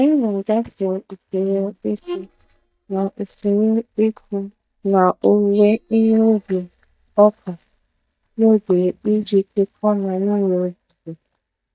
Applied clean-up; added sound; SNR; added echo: neural mask model DeepFilterNet 3.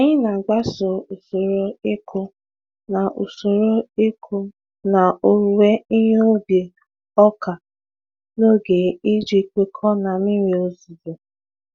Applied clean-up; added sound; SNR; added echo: none; none; none; none.